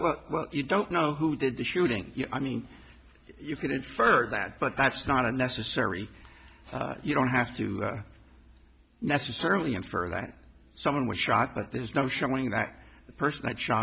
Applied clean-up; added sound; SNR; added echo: none; none; none; none.